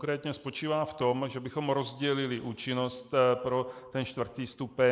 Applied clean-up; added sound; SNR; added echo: neural mask model Resemble Enhance denoiser.